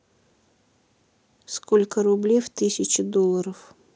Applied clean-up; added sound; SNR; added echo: none; none; none; none.